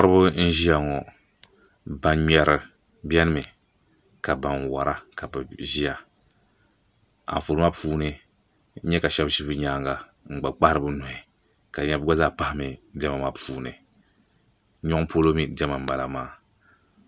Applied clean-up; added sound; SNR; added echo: none; none; none; none.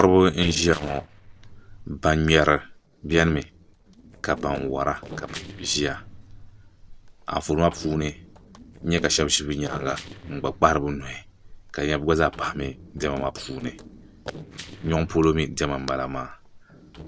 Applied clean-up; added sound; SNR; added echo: neural separator model SepFormer DNS4.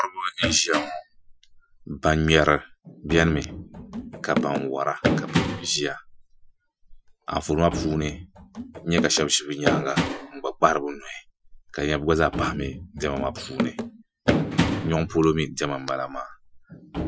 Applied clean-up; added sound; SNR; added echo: classical method Wiener filter.